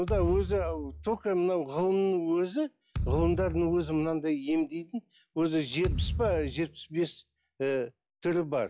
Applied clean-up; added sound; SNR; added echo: classical method log-MMSE.